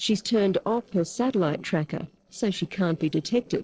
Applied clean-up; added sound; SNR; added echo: neural separator model SepFormer DNS4.